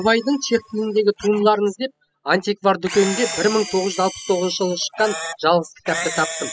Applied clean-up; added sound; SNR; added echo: classical method spectral subtraction.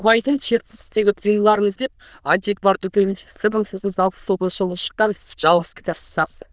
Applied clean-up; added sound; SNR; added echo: neural diffusion model UNIVERSE++.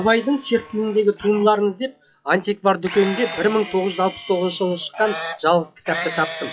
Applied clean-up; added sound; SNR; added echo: classical method log-MMSE.